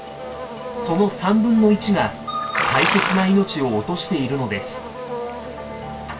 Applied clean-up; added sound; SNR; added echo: none; Livestock, farm animals, working animals; 7 dB; reverberation time 0.2 s.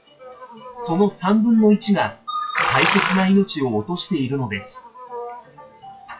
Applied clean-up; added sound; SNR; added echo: classical method WPE with log-MMSE.